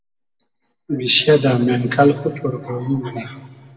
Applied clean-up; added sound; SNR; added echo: none; none; none; reverberation time 1.4 s.